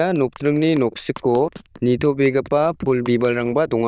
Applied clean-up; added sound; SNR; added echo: neural diffusion model UNIVERSE++.